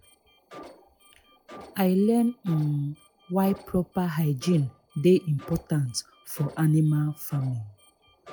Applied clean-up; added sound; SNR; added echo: classical method log-MMSE.